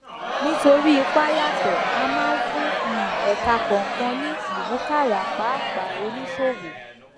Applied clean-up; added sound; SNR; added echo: none; Crowd; 2 dB; none.